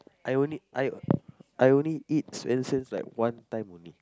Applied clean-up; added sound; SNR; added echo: none; none; none; none.